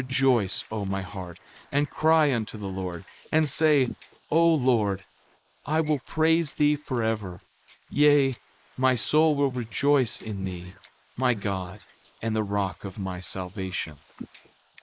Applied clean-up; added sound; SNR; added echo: neural mask model Resemble Enhance denoiser.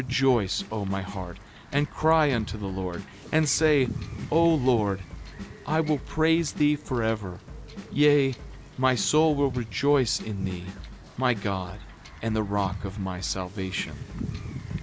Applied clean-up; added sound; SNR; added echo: none; Wind / Ocean / Boat, Water vehicle + Drum kit; 11 dB; none.